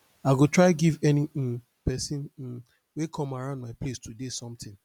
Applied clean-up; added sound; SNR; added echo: none; none; none; none.